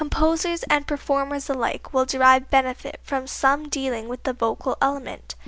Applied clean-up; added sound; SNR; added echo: none; none; none; none.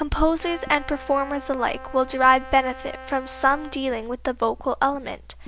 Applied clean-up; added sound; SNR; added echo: none; Brass instrument; 17 dB; none.